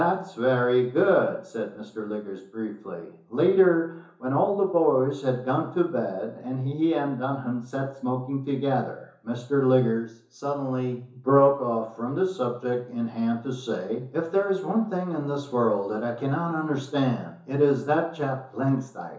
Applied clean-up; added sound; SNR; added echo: none; none; none; reverberation time 0.7 s.